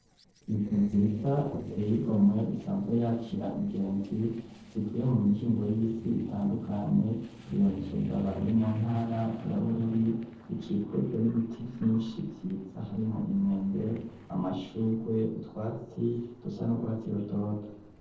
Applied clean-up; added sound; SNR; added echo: neural separator model SepFormer DNS4.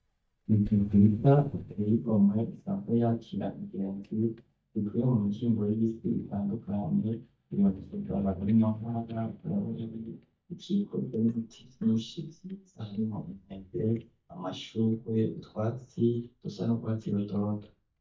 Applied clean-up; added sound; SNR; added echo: neural mask model DeepFilterNet 3.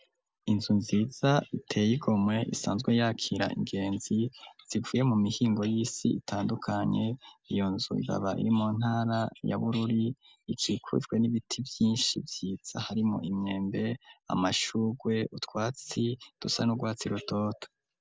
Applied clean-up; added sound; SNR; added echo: none; none; none; none.